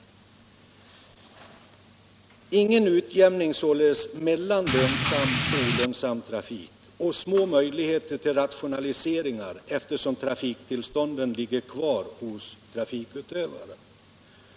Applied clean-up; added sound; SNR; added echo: none; Rain; -3 dB; none.